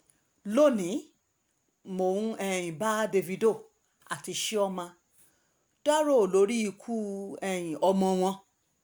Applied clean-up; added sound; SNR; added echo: none; none; none; none.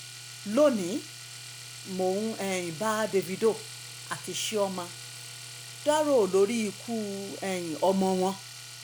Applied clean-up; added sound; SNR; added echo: none; Domestic sounds, home sounds; 14 dB; none.